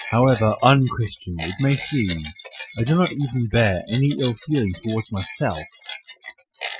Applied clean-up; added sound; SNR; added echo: classical method Wiener filter.